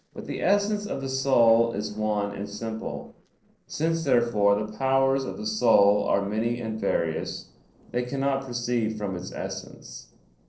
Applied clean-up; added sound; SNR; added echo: neural separator model SepFormer DNS4.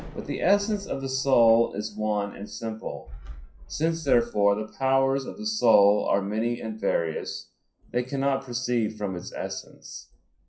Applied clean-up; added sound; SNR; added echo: classical method WPE with log-MMSE.